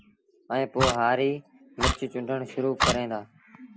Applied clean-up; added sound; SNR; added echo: none; Clock; 3 dB; none.